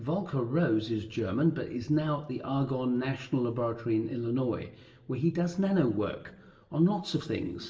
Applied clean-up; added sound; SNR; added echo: none; none; none; reverberation time 1.3 s.